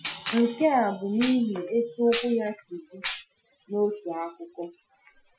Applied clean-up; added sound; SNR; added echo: classical method Wiener filter.